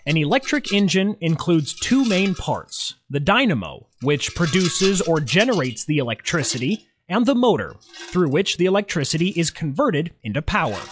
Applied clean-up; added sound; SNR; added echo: classical method log-MMSE.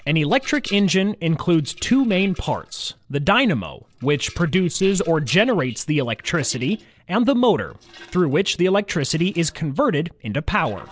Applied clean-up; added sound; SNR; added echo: neural separator model SepFormer DNS4.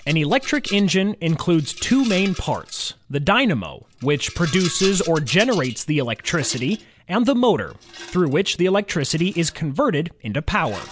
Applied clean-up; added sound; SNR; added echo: none; Rattle; 17 dB; none.